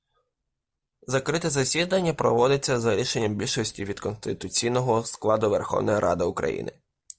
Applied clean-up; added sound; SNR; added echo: none; none; none; none.